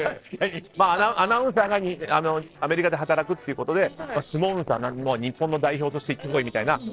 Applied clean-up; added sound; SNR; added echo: neural separator model SepFormer DNS4.